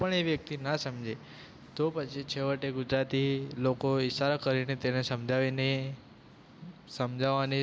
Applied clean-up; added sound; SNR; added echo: none; none; none; none.